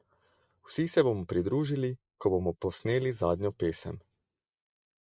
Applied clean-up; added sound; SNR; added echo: neural mask model Resemble Enhance denoiser.